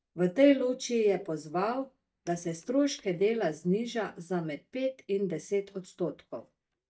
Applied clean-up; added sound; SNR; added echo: neural mask model DeepFilterNet 3.